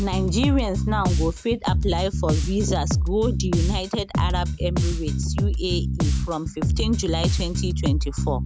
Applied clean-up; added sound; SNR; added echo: none; Bass guitar; -3 dB; none.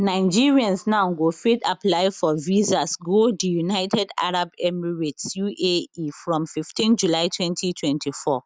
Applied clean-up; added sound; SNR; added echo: none; none; none; none.